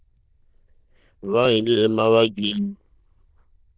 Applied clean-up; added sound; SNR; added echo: neural diffusion model UNIVERSE++.